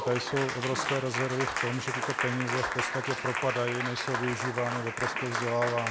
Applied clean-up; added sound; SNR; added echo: none; Applause; 1 dB; none.